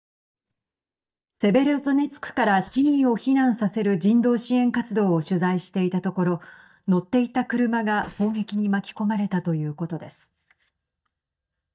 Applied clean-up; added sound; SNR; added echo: neural mask model DeepFilterNet 3.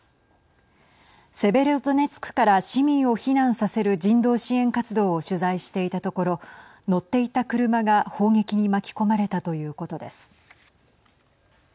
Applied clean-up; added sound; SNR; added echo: none; none; none; none.